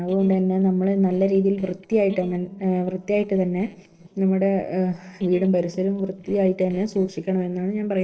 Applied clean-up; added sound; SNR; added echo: neural separator model SepFormer DNS4.